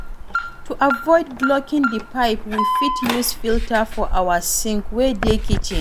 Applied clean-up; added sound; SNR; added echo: none; Alarm; 3 dB; none.